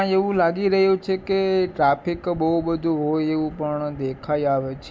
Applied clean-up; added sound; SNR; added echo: none; none; none; none.